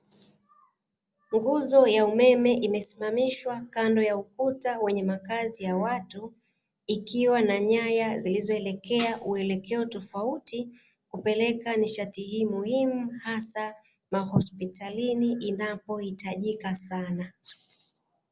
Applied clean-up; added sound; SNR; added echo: none; Tambourine; 18 dB; none.